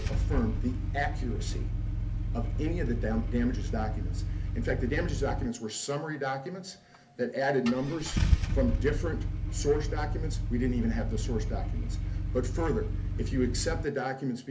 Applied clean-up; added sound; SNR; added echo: none; Engine starting / Car; -2 dB; reverberation time 0.3 s.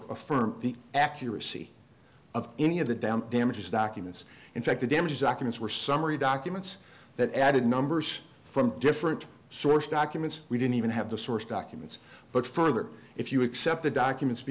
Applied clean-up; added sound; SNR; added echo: none; none; none; none.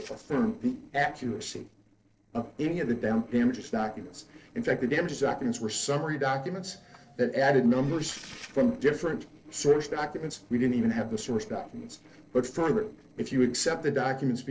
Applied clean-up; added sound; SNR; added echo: neural separator model SepFormer DNS4.